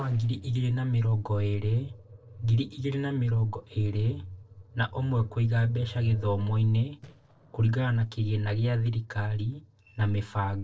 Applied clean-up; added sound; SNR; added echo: neural separator model SepFormer DNS4.